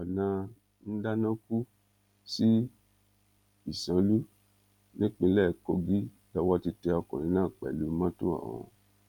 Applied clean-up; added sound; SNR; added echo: none; none; none; none.